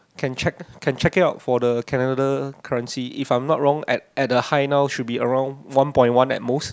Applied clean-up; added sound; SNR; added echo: none; none; none; none.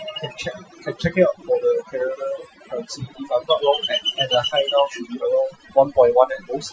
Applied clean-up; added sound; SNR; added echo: classical method Wiener filter.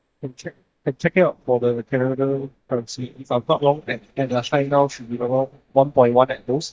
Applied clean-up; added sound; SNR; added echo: neural mask model DeepFilterNet 3.